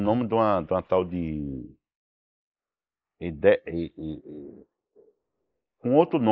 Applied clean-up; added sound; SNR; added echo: neural mask model Resemble Enhance denoiser.